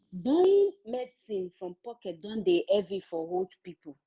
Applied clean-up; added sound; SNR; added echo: none; none; none; none.